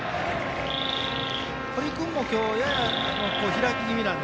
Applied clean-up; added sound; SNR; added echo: none; Chirp, tweet + Trumpet; 3 dB; none.